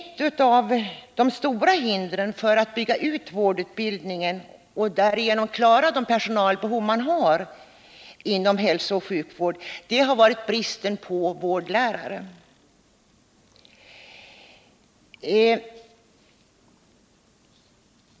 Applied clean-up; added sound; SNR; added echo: none; none; none; none.